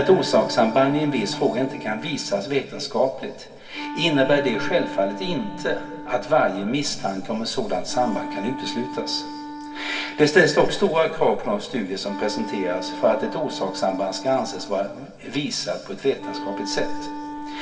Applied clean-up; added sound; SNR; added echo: none; Wind instrument, woodwind instrument; 12 dB; reverberation time 2.0 s.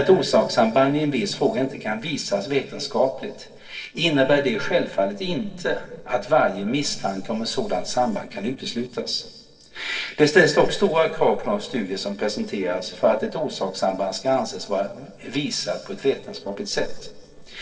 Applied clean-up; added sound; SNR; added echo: neural separator model SepFormer DNS4.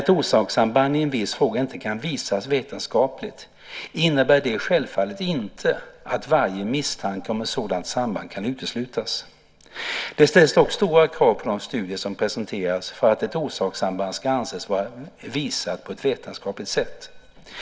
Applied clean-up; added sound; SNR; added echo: none; none; none; none.